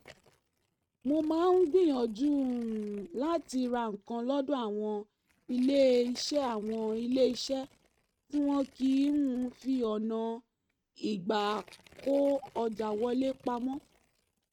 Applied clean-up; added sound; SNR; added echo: neural mask model RNNoise.